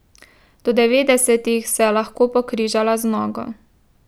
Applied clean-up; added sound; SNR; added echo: none; none; none; none.